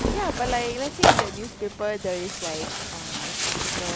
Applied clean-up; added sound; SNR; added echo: none; Tearing; -4 dB; none.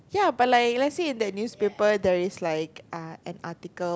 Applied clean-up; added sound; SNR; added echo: none; none; none; none.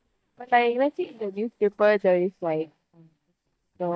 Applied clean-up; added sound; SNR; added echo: neural mask model DeepFilterNet 3.